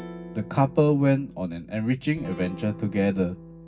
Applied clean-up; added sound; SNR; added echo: none; Guitar; 15 dB; reverberation time 0.4 s.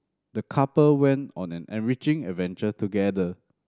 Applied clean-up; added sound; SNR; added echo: none; none; none; none.